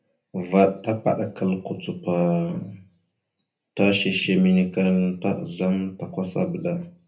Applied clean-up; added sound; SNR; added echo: none; none; none; reverberation time 0.3 s.